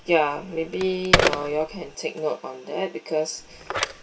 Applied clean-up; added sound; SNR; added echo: none; Telephone; 1 dB; reverberation time 0.2 s.